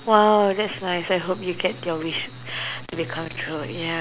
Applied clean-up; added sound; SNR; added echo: none; none; none; none.